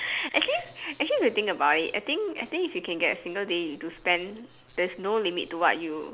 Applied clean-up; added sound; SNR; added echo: none; none; none; none.